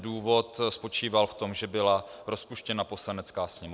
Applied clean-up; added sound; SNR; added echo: none; none; none; none.